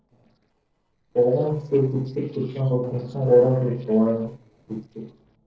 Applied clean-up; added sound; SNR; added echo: neural separator model SepFormer DNS4.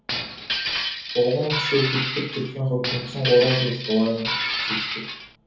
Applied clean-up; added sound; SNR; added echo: none; Glass; 3 dB; reverberation time 0.7 s.